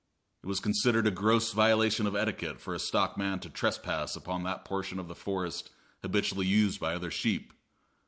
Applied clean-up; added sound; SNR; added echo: none; none; none; none.